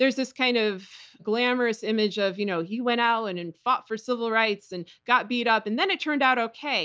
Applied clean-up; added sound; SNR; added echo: none; none; none; none.